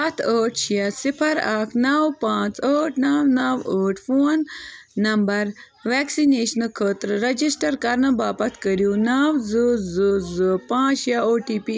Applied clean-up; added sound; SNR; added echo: none; none; none; none.